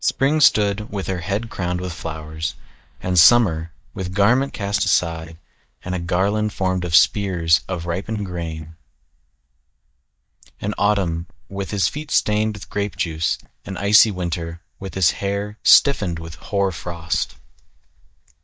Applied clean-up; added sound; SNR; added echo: neural mask model DeepFilterNet 3.